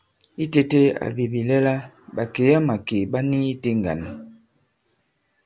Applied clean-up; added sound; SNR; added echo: none; none; none; none.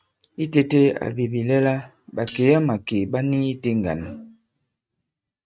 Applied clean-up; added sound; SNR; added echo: neural mask model RNNoise.